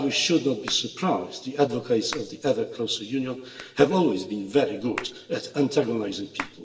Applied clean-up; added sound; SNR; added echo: none; Hands; 18 dB; reverberation time 1.1 s.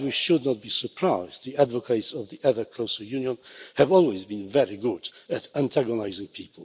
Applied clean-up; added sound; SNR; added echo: none; none; none; none.